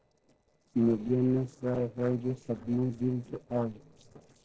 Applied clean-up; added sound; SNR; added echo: neural separator model SepFormer DNS4.